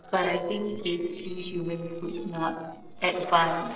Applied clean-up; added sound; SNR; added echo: neural separator model SepFormer DNS4.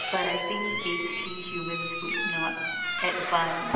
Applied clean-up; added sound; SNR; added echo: none; Squeak / Slam; 0 dB; reverberation time 2.5 s.